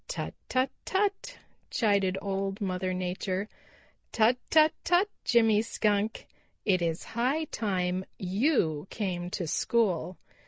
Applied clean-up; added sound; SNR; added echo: none; none; none; none.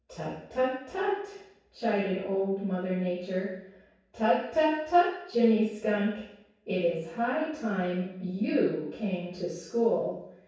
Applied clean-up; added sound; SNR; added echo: none; none; none; reverberation time 0.7 s.